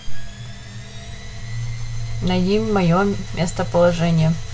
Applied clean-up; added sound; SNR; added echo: none; none; none; none.